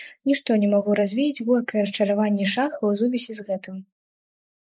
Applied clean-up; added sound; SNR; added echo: neural mask model Resemble Enhance denoiser.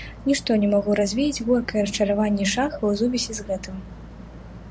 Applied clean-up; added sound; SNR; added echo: none; Boat, Water vehicle; 16 dB; none.